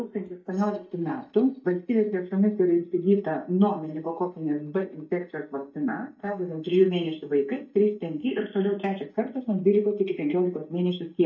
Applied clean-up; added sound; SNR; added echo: neural mask model DeepFilterNet 3.